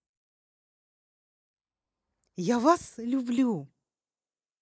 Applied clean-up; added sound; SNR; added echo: neural mask model Resemble Enhance denoiser.